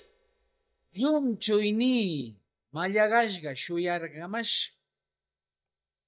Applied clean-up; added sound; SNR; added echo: neural mask model DeepFilterNet 3.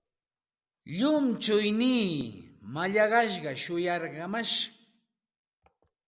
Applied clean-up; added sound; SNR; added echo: none; none; none; none.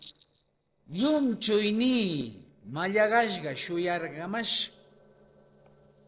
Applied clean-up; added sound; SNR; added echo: neural separator model SepFormer DNS4.